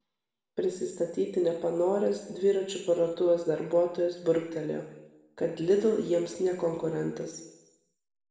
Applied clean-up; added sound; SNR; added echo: none; none; none; reverberation time 1.0 s.